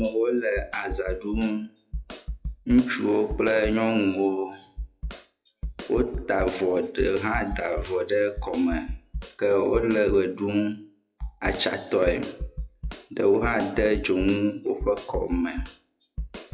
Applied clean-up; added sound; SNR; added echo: classical method WPE with log-MMSE.